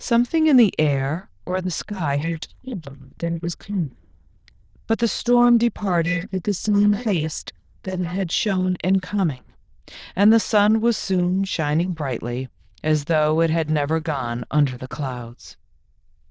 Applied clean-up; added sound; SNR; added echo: neural diffusion model UNIVERSE++.